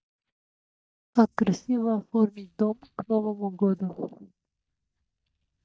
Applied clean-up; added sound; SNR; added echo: neural mask model DeepFilterNet 3.